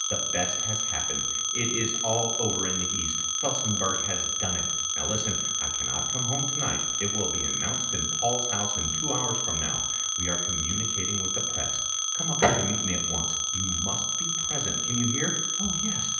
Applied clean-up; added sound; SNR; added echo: none; Telephone; -4 dB; reverberation time 0.8 s.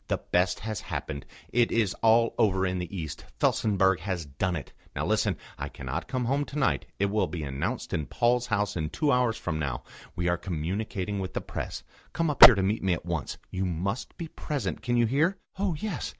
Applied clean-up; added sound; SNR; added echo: none; none; none; none.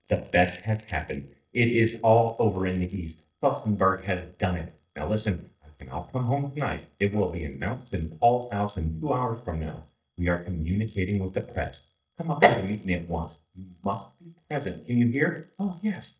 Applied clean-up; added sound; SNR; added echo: neural mask model DeepFilterNet 3.